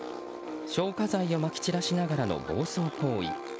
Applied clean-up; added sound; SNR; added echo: none; none; none; none.